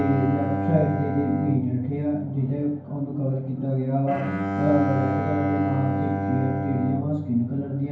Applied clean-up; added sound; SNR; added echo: none; Bowed string instrument; 3 dB; reverberation time 0.9 s.